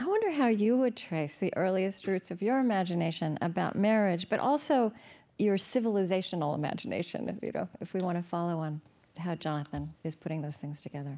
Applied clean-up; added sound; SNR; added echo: none; none; none; none.